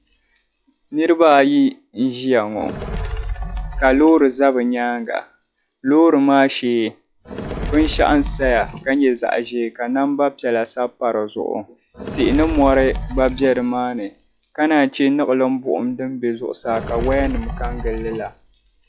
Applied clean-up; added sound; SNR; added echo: classical method log-MMSE.